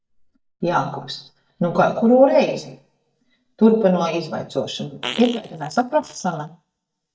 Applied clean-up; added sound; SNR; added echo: neural mask model DeepFilterNet 3.